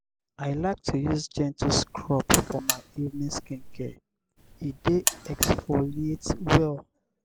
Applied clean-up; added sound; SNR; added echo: none; Alarm; 6 dB; none.